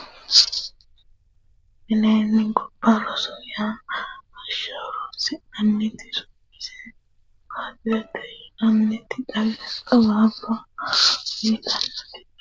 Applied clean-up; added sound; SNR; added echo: neural diffusion model UNIVERSE++.